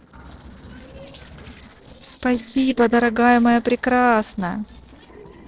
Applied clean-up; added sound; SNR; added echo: neural separator model SepFormer DNS4.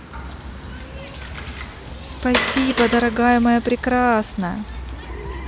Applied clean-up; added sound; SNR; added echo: none; Water; 10 dB; none.